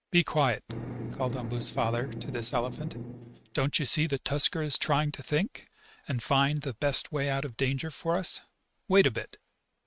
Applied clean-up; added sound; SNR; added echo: neural mask model RNNoise.